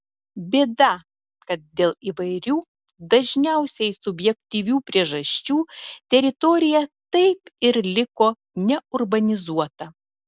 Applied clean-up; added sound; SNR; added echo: none; none; none; none.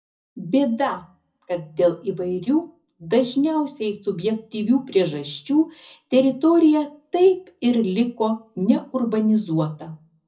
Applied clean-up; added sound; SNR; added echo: none; none; none; reverberation time 0.4 s.